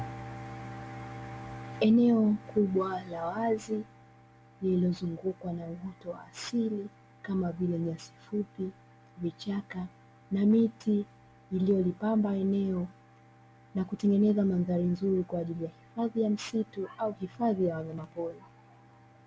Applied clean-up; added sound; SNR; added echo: none; none; none; none.